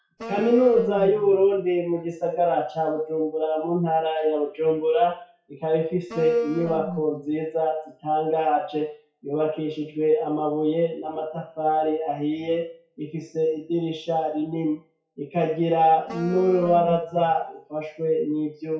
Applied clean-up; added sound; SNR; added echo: classical method WPE with log-MMSE.